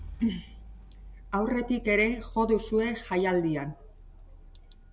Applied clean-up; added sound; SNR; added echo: none; Rattle / Engine starting / Car; 15 dB; none.